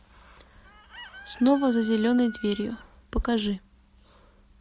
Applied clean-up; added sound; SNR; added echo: none; Chicken, rooster; 20 dB; none.